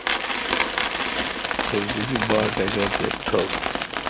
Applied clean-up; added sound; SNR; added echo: none; Coin (dropping); -2 dB; none.